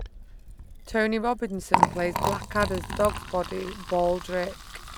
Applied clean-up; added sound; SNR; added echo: none; Liquid; 2 dB; none.